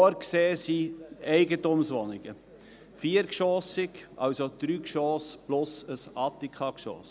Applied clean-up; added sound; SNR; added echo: none; none; none; none.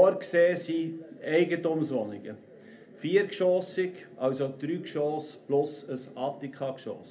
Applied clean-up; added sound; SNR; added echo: none; none; none; reverberation time 0.3 s.